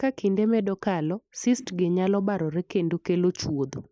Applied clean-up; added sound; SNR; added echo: neural mask model Resemble Enhance denoiser.